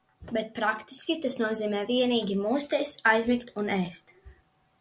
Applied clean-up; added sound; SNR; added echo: none; none; none; none.